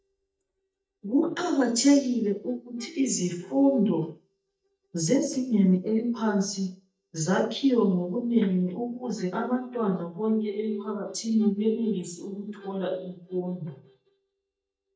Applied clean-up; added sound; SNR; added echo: neural mask model DeepFilterNet 3.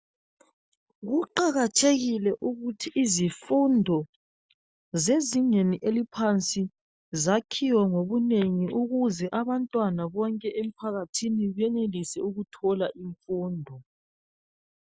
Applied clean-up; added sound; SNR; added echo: none; none; none; none.